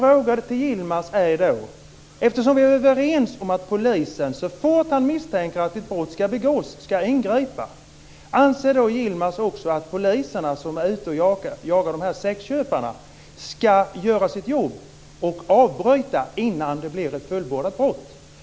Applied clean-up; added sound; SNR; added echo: none; none; none; none.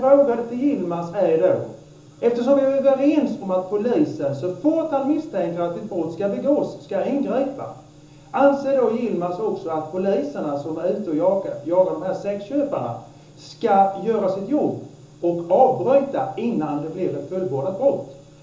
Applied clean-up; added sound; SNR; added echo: none; none; none; reverberation time 0.6 s.